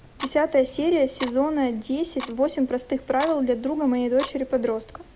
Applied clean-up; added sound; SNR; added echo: none; Clock; 17 dB; none.